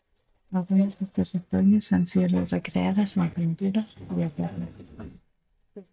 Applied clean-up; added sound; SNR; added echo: neural mask model DeepFilterNet 3.